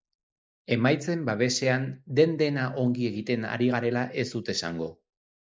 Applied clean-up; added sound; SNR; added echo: neural mask model Resemble Enhance denoiser.